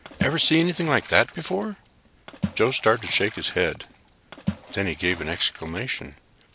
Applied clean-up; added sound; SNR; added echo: none; Water / Splash, splatter; 11 dB; none.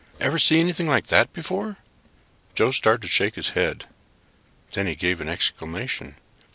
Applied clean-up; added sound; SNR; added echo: none; none; none; none.